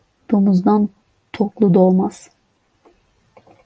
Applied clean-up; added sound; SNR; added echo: none; none; none; none.